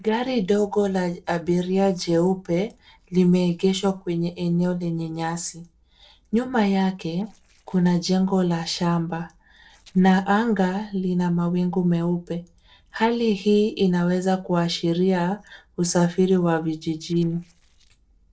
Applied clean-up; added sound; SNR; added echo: neural separator model SepFormer DNS4.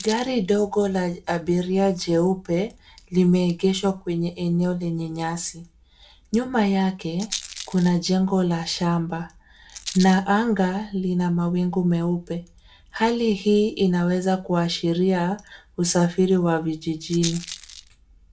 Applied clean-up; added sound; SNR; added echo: none; Rattle; 20 dB; reverberation time 0.2 s.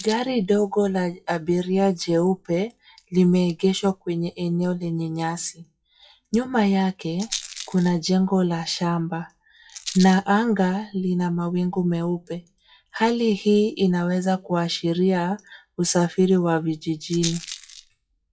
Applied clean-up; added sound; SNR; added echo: classical method WPE with log-MMSE.